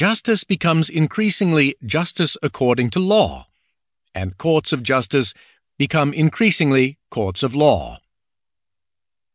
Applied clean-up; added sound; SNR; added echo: none; none; none; none.